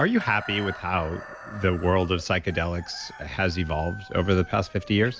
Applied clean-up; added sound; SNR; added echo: none; Chicken, rooster; 17 dB; none.